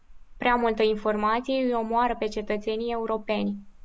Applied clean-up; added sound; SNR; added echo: none; Rain; 16 dB; none.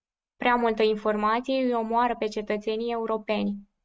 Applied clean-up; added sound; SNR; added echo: neural mask model RNNoise.